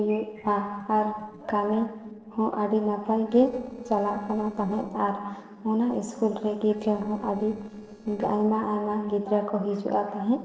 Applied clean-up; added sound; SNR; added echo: neural separator model SepFormer DNS4.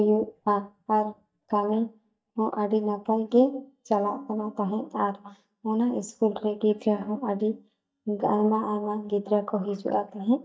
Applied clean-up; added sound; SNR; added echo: neural mask model DeepFilterNet 3.